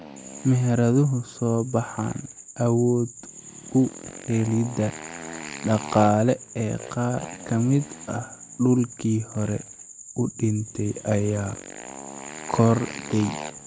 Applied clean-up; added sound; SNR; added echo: none; Motorcycle; 17 dB; none.